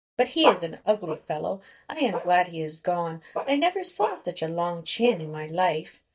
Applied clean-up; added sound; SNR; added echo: neural mask model DeepFilterNet 3.